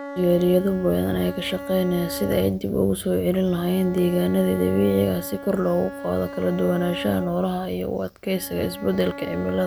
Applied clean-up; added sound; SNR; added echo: none; Bowed string instrument; 13 dB; none.